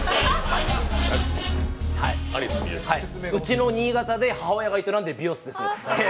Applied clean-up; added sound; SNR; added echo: none; Piano; 14 dB; none.